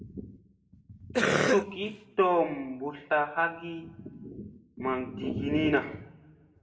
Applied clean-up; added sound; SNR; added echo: none; Cough; -3 dB; reverberation time 0.6 s.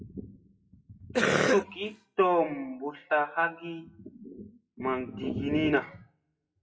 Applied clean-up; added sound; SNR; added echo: classical method WPE with log-MMSE.